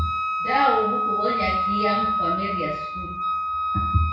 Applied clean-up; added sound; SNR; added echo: none; Wind instrument, woodwind instrument; -1 dB; reverberation time 0.6 s.